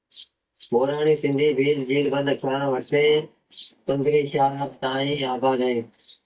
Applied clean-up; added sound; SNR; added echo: neural mask model DeepFilterNet 3.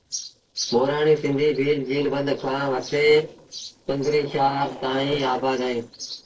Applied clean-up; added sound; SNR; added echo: neural separator model SepFormer DNS4.